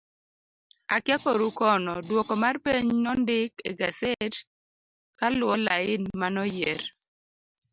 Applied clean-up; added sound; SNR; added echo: none; Screech; 19 dB; none.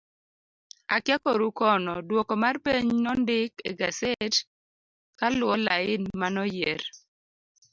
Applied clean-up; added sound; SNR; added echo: none; none; none; none.